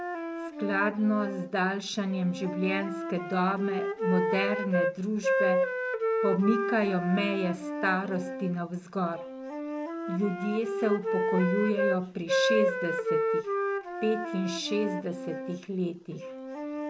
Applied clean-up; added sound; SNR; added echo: none; Wind instrument, woodwind instrument; 1 dB; none.